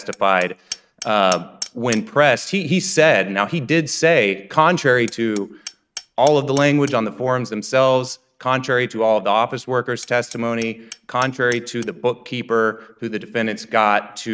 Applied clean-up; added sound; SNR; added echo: neural mask model RNNoise.